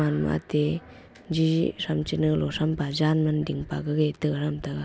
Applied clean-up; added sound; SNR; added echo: none; none; none; none.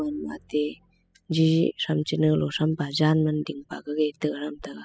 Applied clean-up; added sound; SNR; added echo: classical method spectral subtraction.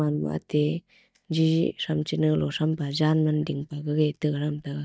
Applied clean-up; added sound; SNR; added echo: neural mask model DeepFilterNet 3.